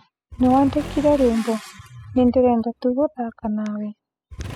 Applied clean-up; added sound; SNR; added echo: classical method spectral subtraction.